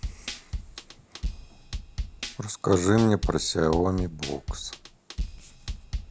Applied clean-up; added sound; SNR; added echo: none; Drum kit; 7 dB; none.